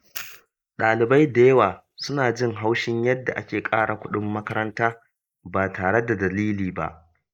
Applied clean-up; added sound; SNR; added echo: neural mask model Resemble Enhance denoiser.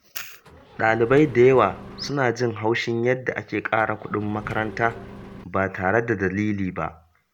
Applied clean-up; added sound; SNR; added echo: none; Engine; 18 dB; none.